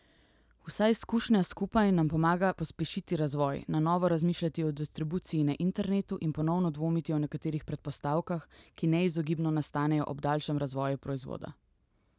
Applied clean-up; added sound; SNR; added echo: none; none; none; none.